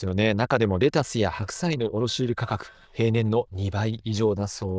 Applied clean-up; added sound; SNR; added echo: neural diffusion model UNIVERSE++.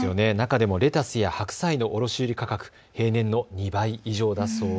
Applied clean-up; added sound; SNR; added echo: none; none; none; none.